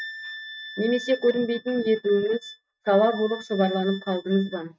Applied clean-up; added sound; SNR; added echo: neural mask model RNNoise.